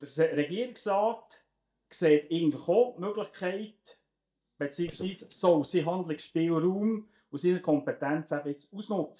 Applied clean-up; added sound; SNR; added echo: neural mask model DeepFilterNet 3.